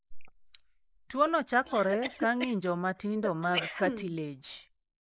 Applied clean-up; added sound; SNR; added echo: neural mask model Resemble Enhance denoiser.